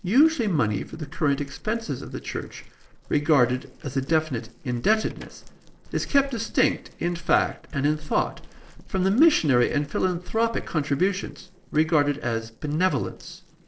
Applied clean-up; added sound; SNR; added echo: neural separator model SepFormer DNS4.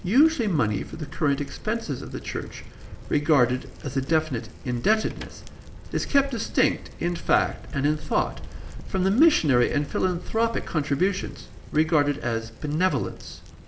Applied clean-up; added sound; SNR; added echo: none; Bicycle; 13 dB; reverberation time 0.6 s.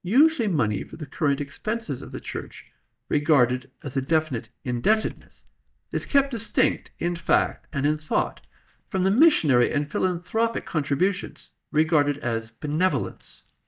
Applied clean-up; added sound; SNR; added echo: neural mask model DeepFilterNet 3.